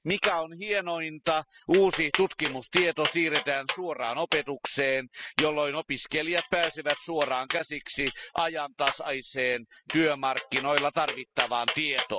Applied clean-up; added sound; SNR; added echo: classical method spectral subtraction.